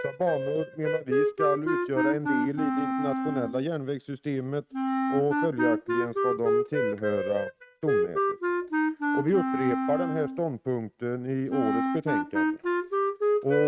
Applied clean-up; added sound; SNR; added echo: neural mask model RNNoise.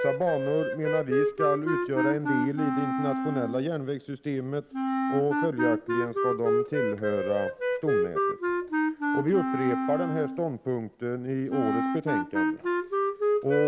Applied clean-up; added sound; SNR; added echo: none; Wind instrument, woodwind instrument; -1 dB; none.